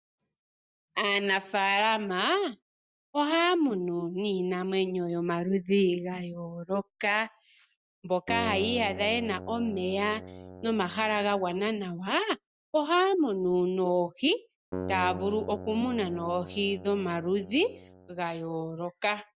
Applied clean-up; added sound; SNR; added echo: none; Keyboard (musical); 11 dB; none.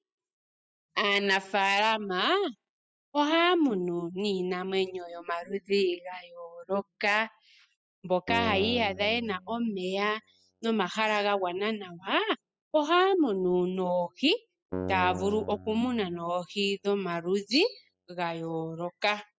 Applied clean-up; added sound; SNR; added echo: classical method spectral subtraction.